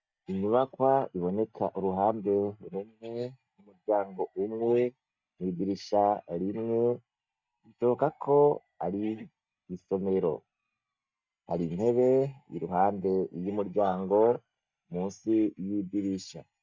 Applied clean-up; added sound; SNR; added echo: neural mask model DeepFilterNet 3.